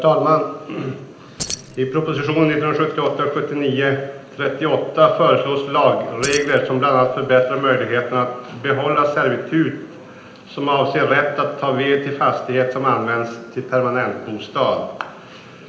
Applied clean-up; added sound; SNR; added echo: none; Keys jangling; 14 dB; reverberation time 0.8 s.